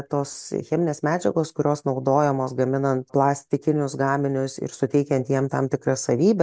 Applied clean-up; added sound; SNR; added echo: none; none; none; none.